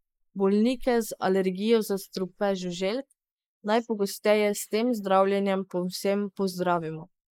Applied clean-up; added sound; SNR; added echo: neural mask model Resemble Enhance denoiser.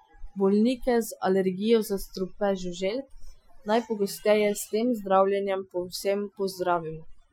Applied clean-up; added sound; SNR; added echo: classical method Wiener filter.